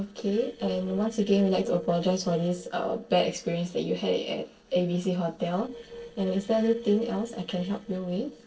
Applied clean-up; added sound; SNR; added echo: neural separator model SepFormer DNS4.